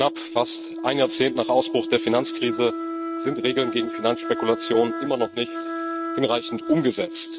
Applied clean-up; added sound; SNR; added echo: neural mask model RNNoise.